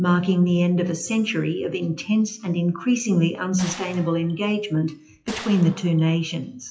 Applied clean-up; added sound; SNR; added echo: classical method WPE with log-MMSE.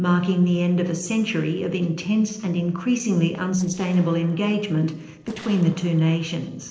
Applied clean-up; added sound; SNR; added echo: neural separator model SepFormer DNS4.